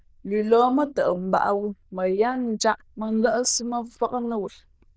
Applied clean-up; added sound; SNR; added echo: neural diffusion model UNIVERSE++.